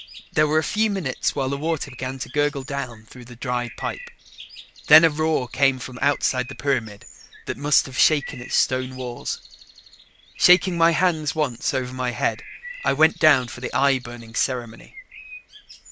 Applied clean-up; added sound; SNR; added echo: none; Bird; 18 dB; none.